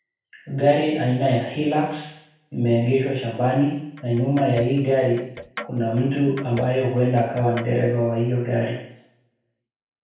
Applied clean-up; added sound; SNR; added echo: none; Clock; 17 dB; reverberation time 0.7 s.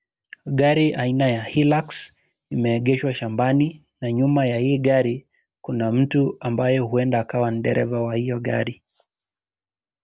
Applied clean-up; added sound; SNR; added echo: none; none; none; none.